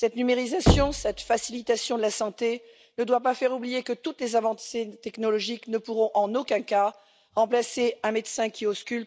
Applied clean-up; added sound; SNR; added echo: none; Knock; 3 dB; none.